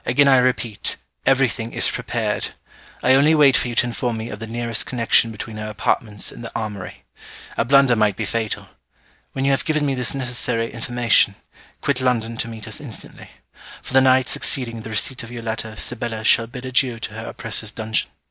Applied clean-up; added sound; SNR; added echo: none; none; none; none.